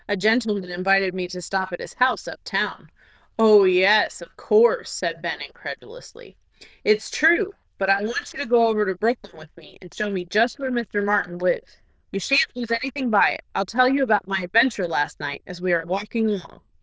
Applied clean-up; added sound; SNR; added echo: neural diffusion model UNIVERSE++.